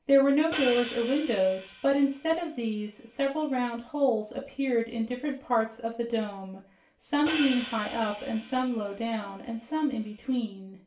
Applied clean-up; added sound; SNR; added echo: none; Hi-hat; 12 dB; reverberation time 0.3 s.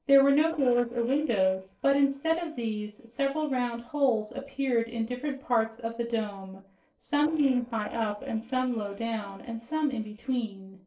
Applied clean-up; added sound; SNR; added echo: neural separator model SepFormer DNS4.